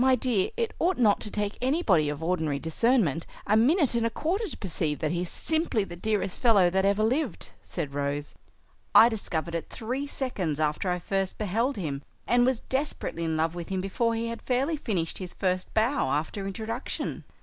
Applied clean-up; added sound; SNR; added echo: none; none; none; none.